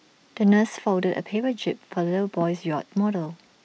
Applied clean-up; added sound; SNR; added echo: none; none; none; none.